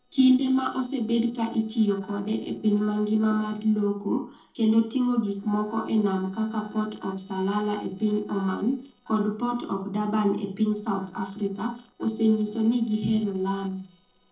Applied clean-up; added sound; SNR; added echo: neural separator model SepFormer DNS4.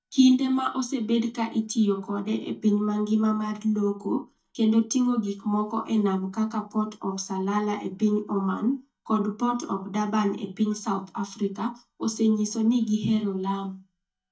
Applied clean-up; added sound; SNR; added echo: neural mask model DeepFilterNet 3.